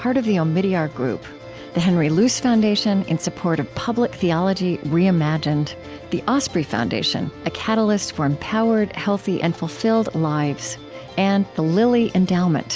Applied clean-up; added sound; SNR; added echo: none; none; none; none.